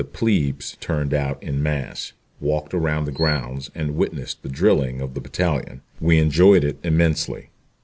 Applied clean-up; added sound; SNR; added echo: none; Chirp, tweet; 15 dB; none.